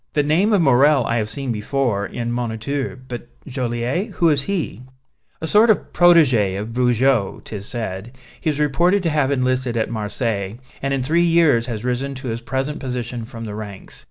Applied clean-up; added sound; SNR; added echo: none; none; none; none.